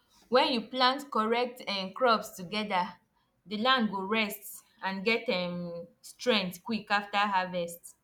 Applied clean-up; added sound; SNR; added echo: none; none; none; none.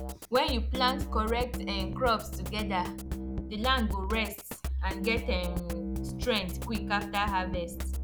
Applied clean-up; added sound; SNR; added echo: none; Drum kit; 2 dB; none.